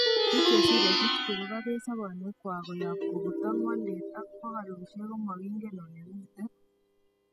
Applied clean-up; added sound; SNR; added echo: classical method spectral subtraction.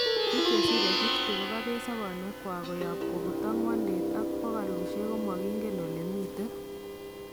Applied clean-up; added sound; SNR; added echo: none; Plucked string instrument; -5 dB; none.